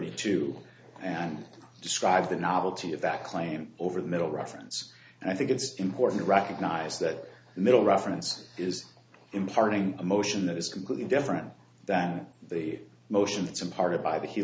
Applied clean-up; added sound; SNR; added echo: none; none; none; none.